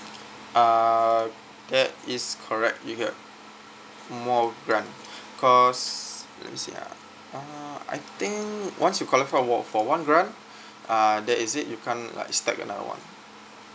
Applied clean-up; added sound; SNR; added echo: none; none; none; none.